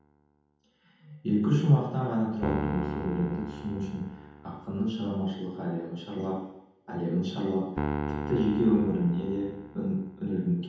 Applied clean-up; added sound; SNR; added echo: none; Piano; 9 dB; reverberation time 0.9 s.